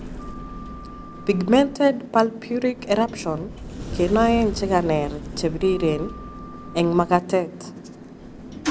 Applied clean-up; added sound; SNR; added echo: none; Sliding door; 14 dB; none.